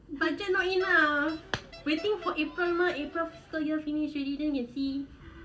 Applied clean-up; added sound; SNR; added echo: none; Crowd; 18 dB; reverberation time 0.3 s.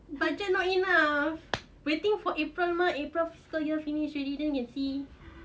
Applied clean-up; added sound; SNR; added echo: none; none; none; none.